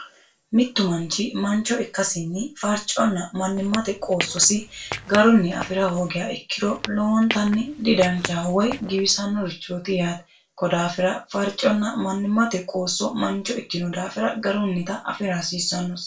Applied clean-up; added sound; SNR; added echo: none; Squeak / Walk, footsteps; 11 dB; reverberation time 0.2 s.